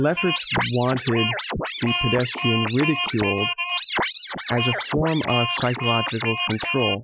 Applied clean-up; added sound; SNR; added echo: classical method Wiener filter.